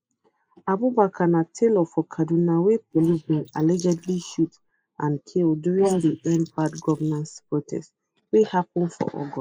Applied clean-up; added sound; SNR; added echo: neural mask model Resemble Enhance denoiser.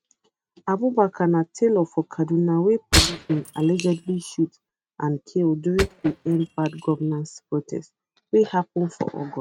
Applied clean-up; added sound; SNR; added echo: neural mask model RNNoise.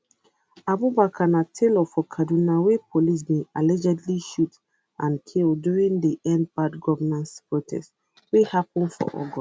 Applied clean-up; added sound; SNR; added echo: none; none; none; none.